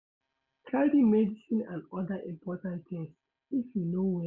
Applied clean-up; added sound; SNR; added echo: none; none; none; none.